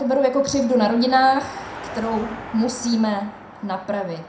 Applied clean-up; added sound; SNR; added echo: none; Car passing by; 16 dB; reverberation time 0.4 s.